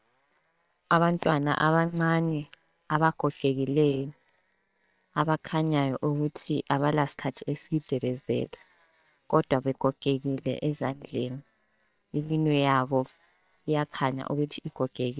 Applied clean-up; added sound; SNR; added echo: neural separator model SepFormer WHAM!.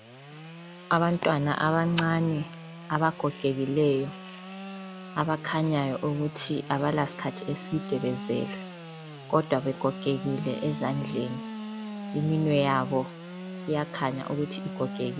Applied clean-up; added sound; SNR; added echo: none; Sawing / Engine; 11 dB; none.